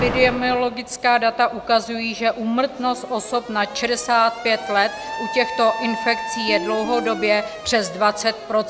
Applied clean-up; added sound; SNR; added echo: none; Guitar + Alarm; 11 dB; none.